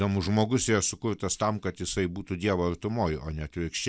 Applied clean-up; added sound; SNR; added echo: none; none; none; none.